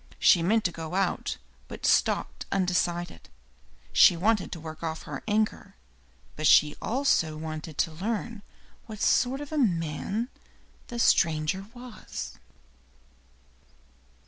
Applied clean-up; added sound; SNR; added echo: none; none; none; none.